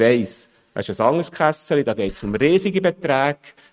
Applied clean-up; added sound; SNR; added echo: neural mask model RNNoise.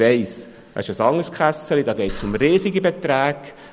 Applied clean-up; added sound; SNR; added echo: none; Breathing; 20 dB; none.